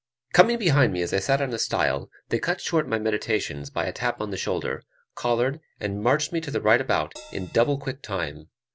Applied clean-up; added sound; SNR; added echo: none; Crash cymbal; 19 dB; none.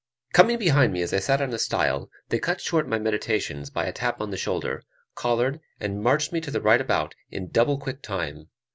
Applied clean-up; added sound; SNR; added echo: none; none; none; none.